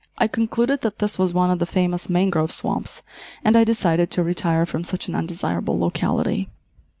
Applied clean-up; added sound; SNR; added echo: none; none; none; none.